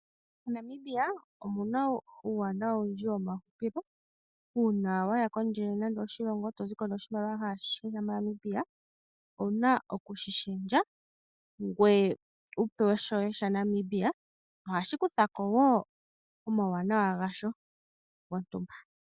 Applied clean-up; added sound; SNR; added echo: none; none; none; none.